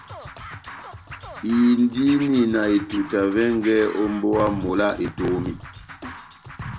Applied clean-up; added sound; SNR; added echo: none; Scratching (performance technique); 14 dB; none.